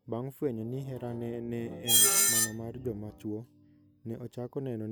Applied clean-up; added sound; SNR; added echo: none; Screech; -5 dB; none.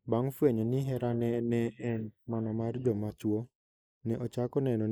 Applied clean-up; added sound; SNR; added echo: neural mask model Resemble Enhance denoiser.